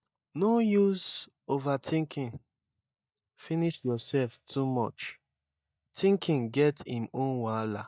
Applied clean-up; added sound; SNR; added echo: neural mask model DeepFilterNet 3.